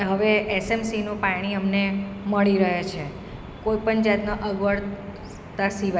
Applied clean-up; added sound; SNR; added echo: none; none; none; none.